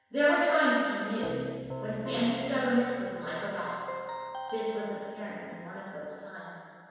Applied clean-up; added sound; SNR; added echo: none; Keyboard (musical); 11 dB; reverberation time 1.9 s.